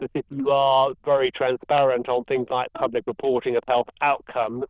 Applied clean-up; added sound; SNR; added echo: neural diffusion model UNIVERSE++.